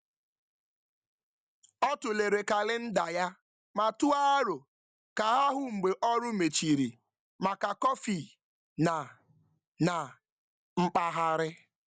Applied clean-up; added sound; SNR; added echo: none; none; none; none.